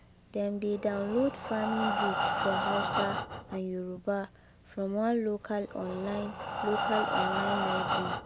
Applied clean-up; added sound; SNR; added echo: none; Breathing; 1 dB; none.